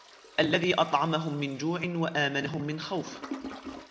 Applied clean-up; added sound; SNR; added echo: none; Toilet flush; 16 dB; none.